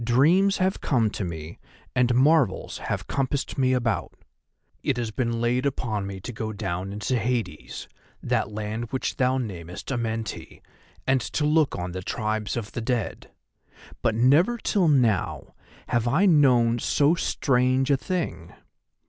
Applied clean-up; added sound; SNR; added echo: none; none; none; none.